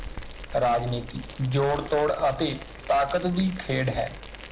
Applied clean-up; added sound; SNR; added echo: none; Boiling; 13 dB; none.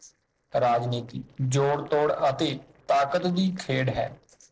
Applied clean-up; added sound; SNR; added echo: neural separator model SepFormer DNS4.